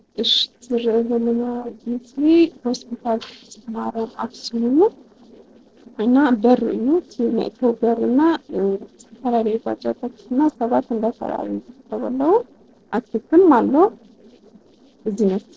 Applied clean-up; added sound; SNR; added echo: neural separator model SepFormer DNS4.